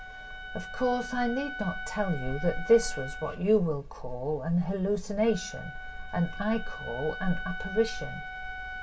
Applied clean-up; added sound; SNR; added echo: none; Wind instrument, woodwind instrument; 12 dB; reverberation time 0.1 s.